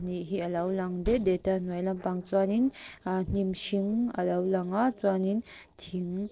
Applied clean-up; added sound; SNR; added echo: neural separator model SepFormer DNS4.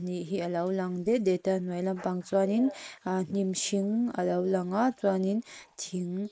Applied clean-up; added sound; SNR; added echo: neural mask model Resemble Enhance denoiser.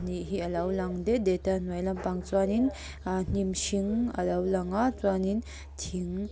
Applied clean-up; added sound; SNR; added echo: none; none; none; none.